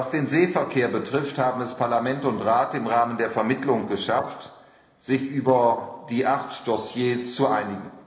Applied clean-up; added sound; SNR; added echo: neural separator model SepFormer DNS4.